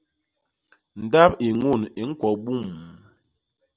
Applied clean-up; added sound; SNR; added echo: none; none; none; none.